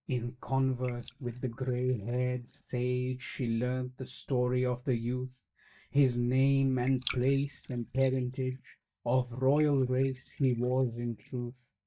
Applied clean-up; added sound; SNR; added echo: neural mask model DeepFilterNet 3.